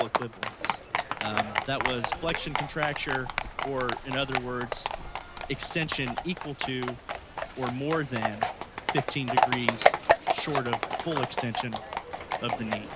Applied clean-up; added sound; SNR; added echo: none; Livestock, farm animals, working animals; -3 dB; none.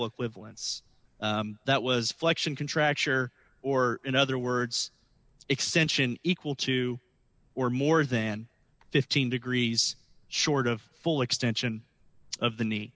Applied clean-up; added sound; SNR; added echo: none; none; none; none.